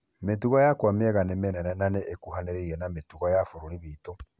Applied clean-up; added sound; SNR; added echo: none; none; none; none.